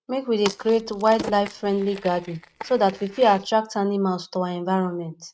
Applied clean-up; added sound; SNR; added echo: neural mask model RNNoise.